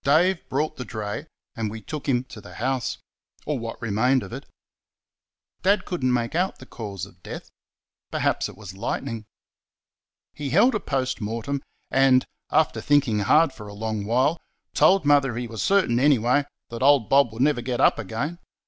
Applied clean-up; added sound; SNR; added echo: none; none; none; none.